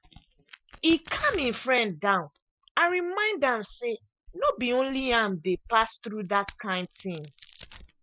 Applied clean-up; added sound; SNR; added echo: classical method Wiener filter.